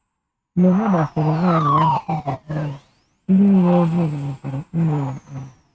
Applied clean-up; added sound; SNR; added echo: neural mask model RNNoise.